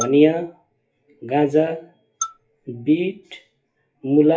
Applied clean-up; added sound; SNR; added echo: classical method WPE with log-MMSE.